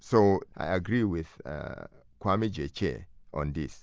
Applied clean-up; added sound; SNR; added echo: none; none; none; none.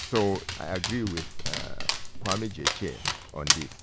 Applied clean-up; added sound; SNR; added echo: none; Dog; -1 dB; none.